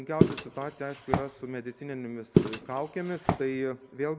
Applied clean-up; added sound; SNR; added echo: none; Walk, footsteps; -4 dB; none.